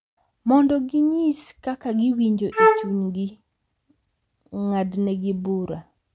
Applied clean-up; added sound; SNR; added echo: none; Wind instrument, woodwind instrument; -4 dB; none.